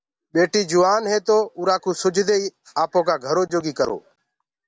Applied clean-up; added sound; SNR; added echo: none; none; none; none.